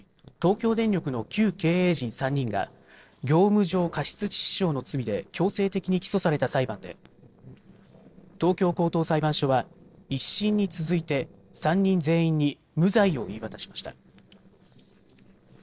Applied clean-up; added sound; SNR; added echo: neural separator model SepFormer DNS4.